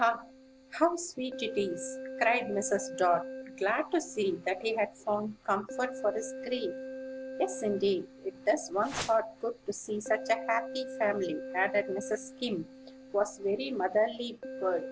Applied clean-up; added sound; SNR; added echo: none; Whoosh, swoosh, swish + Keyboard (musical); 11 dB; none.